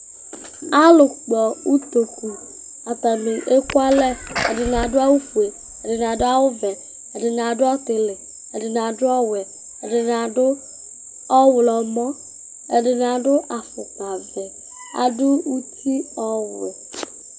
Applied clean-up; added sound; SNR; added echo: none; Sneeze; 10 dB; none.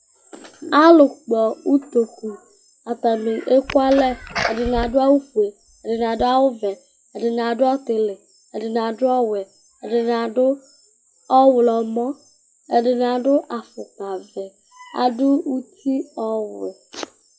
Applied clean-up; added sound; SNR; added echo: classical method log-MMSE.